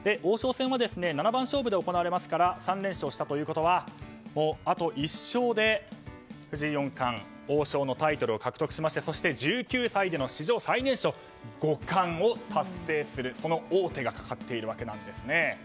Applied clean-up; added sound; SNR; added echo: none; none; none; none.